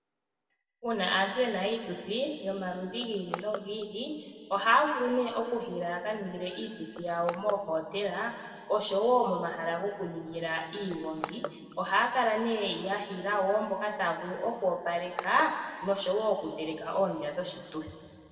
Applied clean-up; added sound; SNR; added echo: none; Crushing; 17 dB; reverberation time 2.1 s.